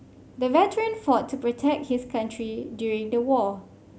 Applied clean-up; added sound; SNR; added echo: none; none; none; none.